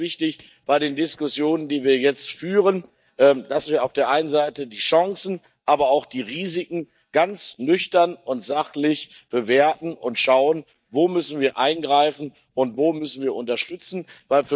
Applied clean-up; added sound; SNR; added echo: neural mask model DeepFilterNet 3.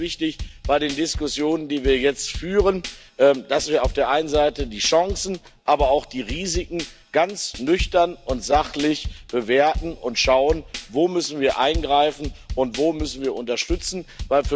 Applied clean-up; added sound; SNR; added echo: none; Drum / Drum kit; 11 dB; none.